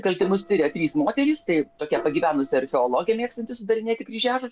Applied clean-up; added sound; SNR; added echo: neural separator model SepFormer DNS4.